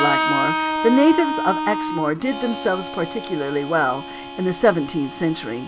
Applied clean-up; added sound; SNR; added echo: none; Harmonica; 4 dB; none.